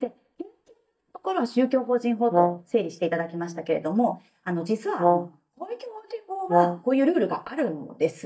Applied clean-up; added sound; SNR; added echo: neural mask model DeepFilterNet 3.